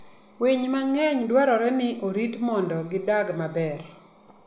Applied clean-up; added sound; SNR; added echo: none; none; none; none.